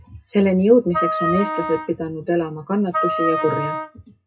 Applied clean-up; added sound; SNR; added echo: classical method WPE with log-MMSE.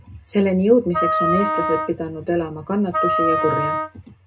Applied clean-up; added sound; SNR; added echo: none; Wind instrument, woodwind instrument; 1 dB; reverberation time 0.2 s.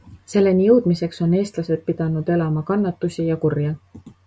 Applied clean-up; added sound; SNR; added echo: none; none; none; none.